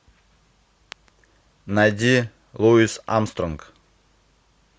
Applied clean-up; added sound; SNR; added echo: none; none; none; none.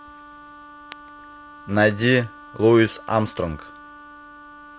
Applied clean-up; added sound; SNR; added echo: none; Wind instrument, woodwind instrument; 19 dB; none.